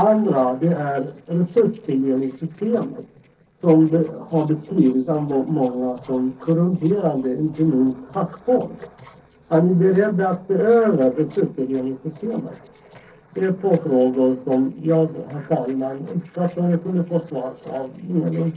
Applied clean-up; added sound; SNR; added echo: neural separator model SepFormer DNS4.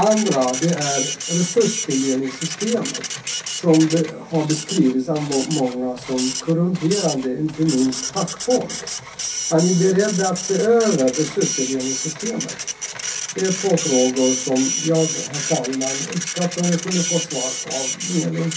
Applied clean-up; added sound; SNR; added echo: none; Printer; 7 dB; reverberation time 0.3 s.